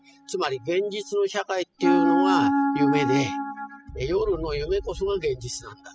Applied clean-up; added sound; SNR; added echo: classical method spectral subtraction.